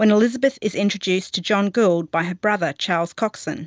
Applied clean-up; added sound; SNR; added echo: none; none; none; none.